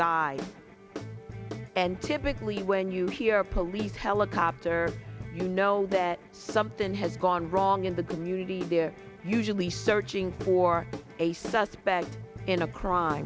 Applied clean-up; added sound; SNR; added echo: none; Guitar / Drum; 12 dB; none.